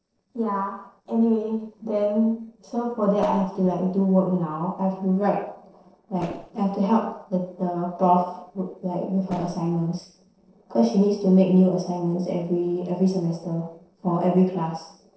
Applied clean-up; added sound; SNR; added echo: neural separator model SepFormer DNS4.